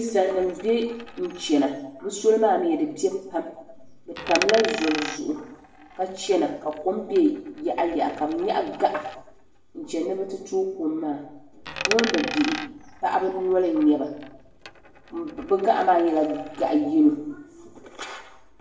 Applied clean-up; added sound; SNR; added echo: none; Coin (dropping); 13 dB; reverberation time 0.7 s.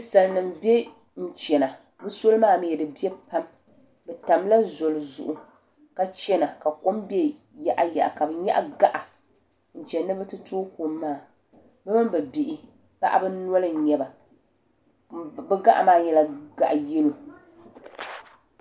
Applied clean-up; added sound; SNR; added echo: none; none; none; none.